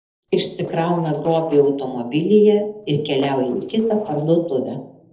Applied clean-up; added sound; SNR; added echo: neural separator model SepFormer DNS4.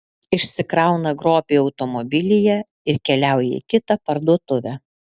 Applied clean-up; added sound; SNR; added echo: none; none; none; none.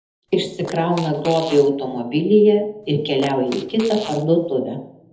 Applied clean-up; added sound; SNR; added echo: none; Fart; 18 dB; reverberation time 0.8 s.